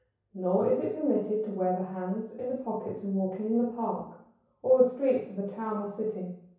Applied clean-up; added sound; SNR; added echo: none; none; none; reverberation time 0.6 s.